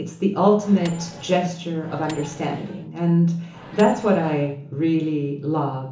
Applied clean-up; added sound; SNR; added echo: none; Microwave oven; 18 dB; reverberation time 0.8 s.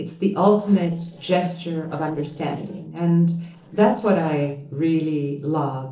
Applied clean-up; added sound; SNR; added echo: neural separator model SepFormer DNS4.